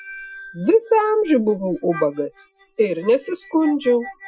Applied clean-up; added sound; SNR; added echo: classical method Wiener filter.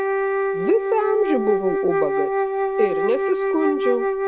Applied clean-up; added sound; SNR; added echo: none; Wind instrument, woodwind instrument; -1 dB; none.